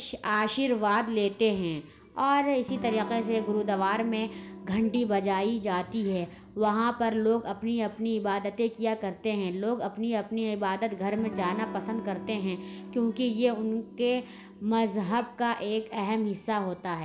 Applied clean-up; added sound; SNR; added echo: none; Electric guitar / Strum; 15 dB; reverberation time 1.6 s.